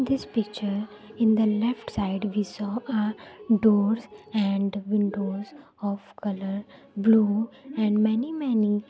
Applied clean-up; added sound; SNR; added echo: none; none; none; none.